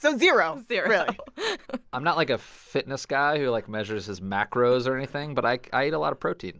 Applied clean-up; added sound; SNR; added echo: none; none; none; none.